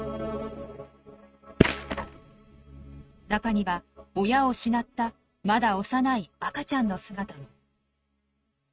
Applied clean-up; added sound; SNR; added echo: neural mask model RNNoise.